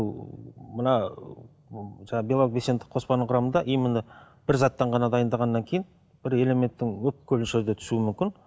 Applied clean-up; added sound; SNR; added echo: none; none; none; none.